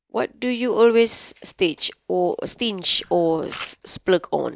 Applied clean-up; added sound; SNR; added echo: neural mask model DeepFilterNet 3.